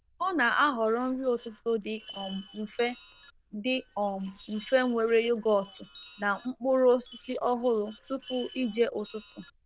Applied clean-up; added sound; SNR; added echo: neural diffusion model UNIVERSE++.